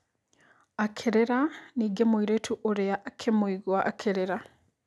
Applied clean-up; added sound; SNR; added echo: none; none; none; none.